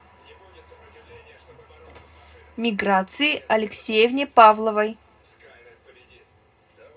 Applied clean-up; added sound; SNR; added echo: none; none; none; reverberation time 0.2 s.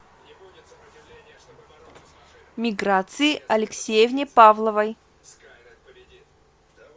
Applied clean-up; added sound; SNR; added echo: none; none; none; none.